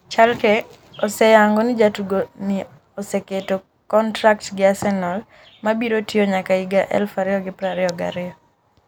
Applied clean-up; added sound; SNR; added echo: none; none; none; none.